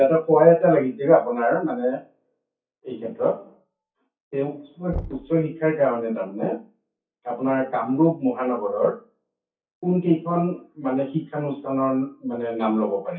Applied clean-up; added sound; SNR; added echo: classical method WPE with log-MMSE.